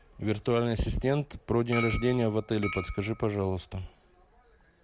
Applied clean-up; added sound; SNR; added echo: none; Chink, clink; 10 dB; none.